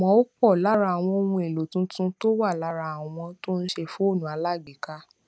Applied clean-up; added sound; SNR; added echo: none; none; none; none.